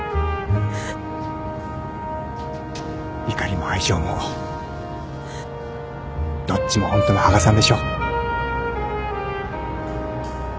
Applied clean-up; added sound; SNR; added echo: none; Bowed string instrument; 19 dB; none.